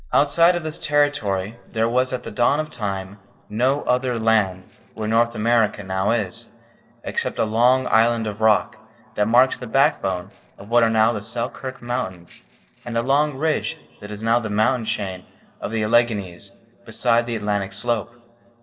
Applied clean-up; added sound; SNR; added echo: neural separator model SepFormer DNS4.